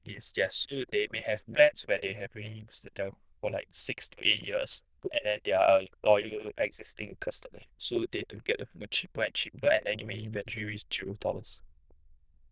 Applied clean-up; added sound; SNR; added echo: neural diffusion model UNIVERSE++.